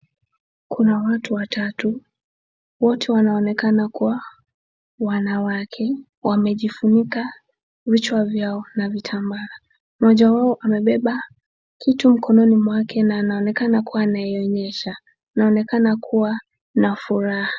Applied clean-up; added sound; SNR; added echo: none; none; none; none.